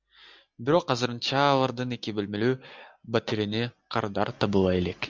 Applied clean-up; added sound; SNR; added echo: none; none; none; none.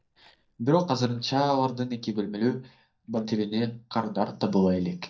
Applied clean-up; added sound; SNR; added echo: neural mask model DeepFilterNet 3.